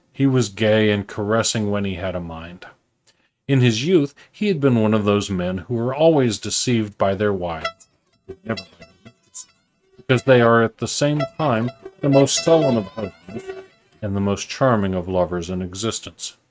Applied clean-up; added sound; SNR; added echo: neural mask model RNNoise.